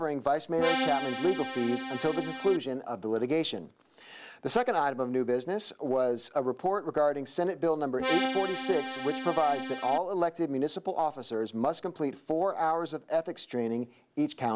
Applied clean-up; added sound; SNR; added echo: none; Accordion; 3 dB; none.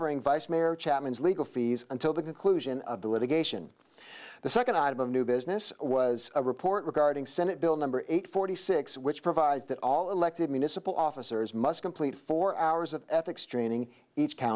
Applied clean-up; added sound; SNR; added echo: none; none; none; none.